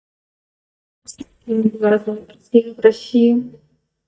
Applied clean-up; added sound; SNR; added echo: neural mask model DeepFilterNet 3.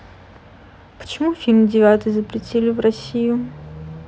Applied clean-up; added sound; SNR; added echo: none; none; none; none.